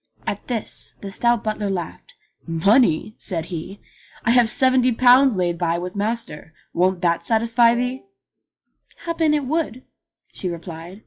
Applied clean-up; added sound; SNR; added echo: classical method log-MMSE.